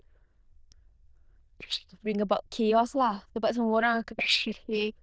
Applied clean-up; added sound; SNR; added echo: neural diffusion model UNIVERSE++.